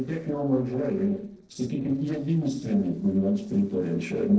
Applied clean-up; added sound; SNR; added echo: neural separator model SepFormer DNS4.